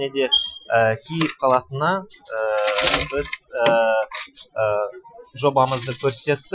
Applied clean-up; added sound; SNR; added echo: classical method Wiener filter.